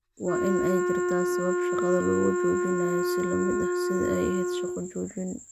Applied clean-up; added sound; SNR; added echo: none; Wind instrument, woodwind instrument; -3 dB; none.